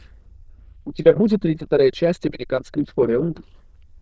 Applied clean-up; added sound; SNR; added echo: neural diffusion model UNIVERSE++.